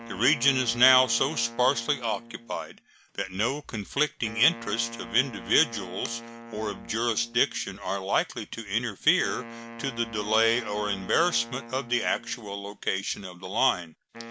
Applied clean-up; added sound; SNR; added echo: none; Wind instrument, woodwind instrument; 15 dB; none.